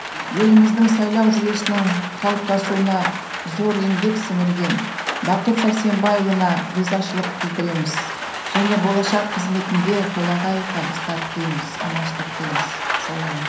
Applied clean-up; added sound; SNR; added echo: none; Rain; 7 dB; reverberation time 0.6 s.